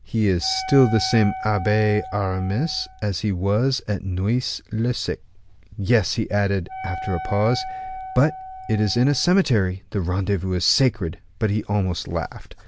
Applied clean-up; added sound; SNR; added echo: none; Wind instrument, woodwind instrument; 12 dB; none.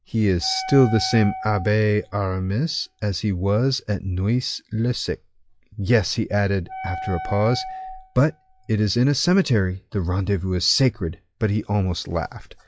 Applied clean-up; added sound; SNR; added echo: classical method log-MMSE.